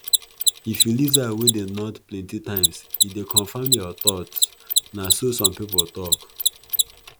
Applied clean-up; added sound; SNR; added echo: none; Mechanisms; -4 dB; none.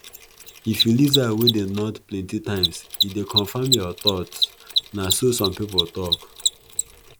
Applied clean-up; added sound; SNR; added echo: neural mask model Resemble Enhance denoiser.